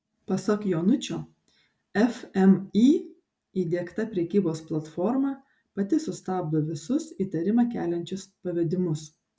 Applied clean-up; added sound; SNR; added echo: none; none; none; none.